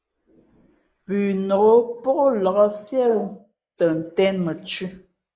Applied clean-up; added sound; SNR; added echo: neural mask model Resemble Enhance denoiser.